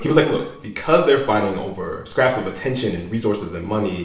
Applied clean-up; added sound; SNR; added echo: none; none; none; reverberation time 0.7 s.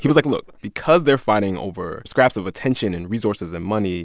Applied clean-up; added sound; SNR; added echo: none; none; none; none.